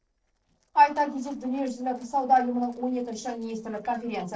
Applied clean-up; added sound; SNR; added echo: neural separator model SepFormer DNS4.